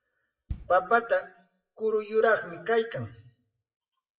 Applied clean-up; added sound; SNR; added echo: classical method WPE with log-MMSE.